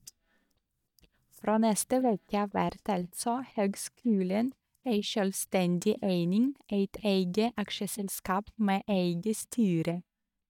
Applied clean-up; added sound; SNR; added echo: neural mask model DeepFilterNet 3.